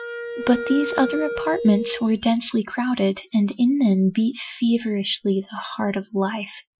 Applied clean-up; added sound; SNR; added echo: classical method Wiener filter.